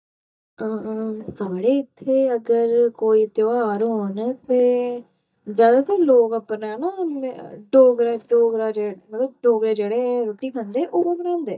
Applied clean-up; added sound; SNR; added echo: neural mask model DeepFilterNet 3.